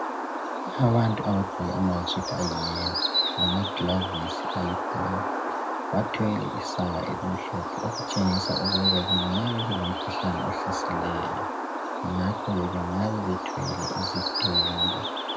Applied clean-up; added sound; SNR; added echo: none; Bird; 0 dB; reverberation time 0.3 s.